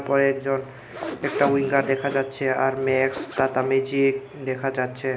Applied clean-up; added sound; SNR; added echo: none; Zipper (clothing); 12 dB; none.